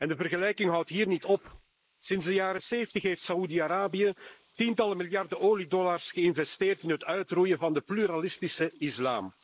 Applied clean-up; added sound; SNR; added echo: neural mask model Resemble Enhance denoiser.